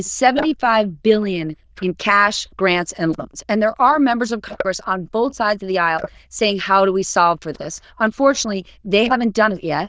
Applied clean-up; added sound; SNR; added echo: neural diffusion model UNIVERSE++.